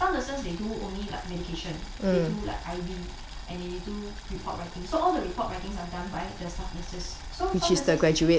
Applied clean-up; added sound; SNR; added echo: none; Boiling; 11 dB; none.